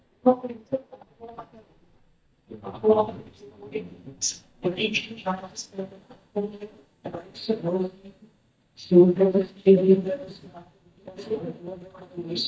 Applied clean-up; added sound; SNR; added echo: neural mask model DeepFilterNet 3.